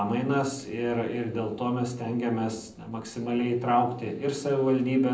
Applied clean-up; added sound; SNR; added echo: neural separator model SepFormer DNS4.